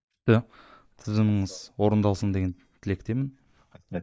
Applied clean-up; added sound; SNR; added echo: neural mask model DeepFilterNet 3.